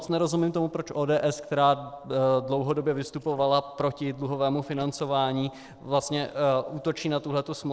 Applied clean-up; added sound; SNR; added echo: neural separator model SepFormer DNS4.